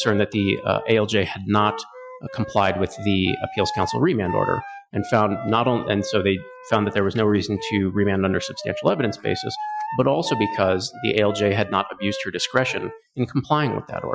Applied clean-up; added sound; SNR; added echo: classical method Wiener filter.